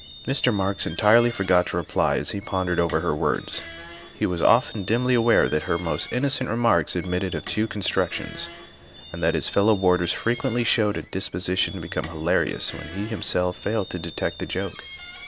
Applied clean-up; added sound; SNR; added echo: none; Squeak; 17 dB; none.